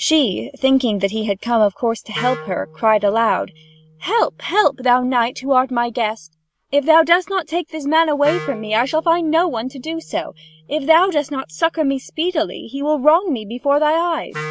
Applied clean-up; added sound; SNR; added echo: none; Wind instrument, woodwind instrument; 20 dB; none.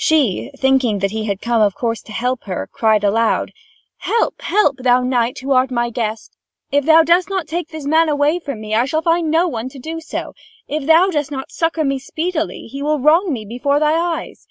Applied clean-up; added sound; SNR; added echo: none; none; none; none.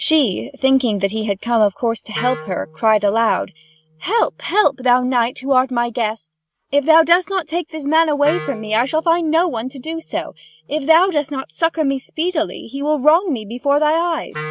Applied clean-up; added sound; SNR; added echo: neural mask model RNNoise.